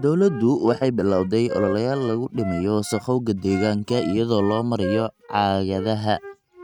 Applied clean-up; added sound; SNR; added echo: neural mask model RNNoise.